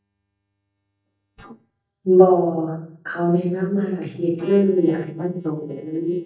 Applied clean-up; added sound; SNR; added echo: neural mask model DeepFilterNet 3.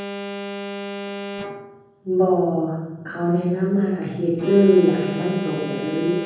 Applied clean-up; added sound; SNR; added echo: none; Alarm; 11 dB; reverberation time 1.3 s.